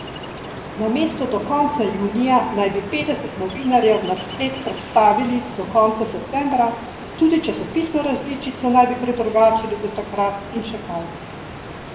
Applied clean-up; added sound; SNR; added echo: none; Ocean; 12 dB; reverberation time 0.9 s.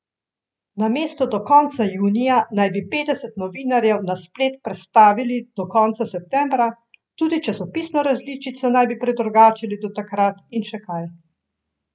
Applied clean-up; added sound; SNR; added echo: none; none; none; none.